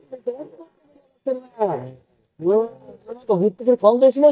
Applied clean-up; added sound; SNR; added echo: neural mask model DeepFilterNet 3.